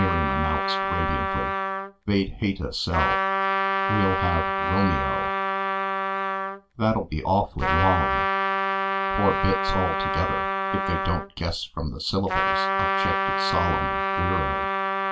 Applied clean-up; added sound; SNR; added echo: none; Trumpet; -2 dB; reverberation time 0.2 s.